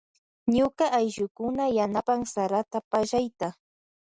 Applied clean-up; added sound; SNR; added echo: none; none; none; none.